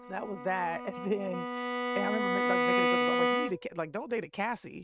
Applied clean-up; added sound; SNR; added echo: neural mask model RNNoise.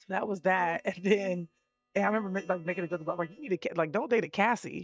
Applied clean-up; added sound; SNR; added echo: neural mask model DeepFilterNet 3.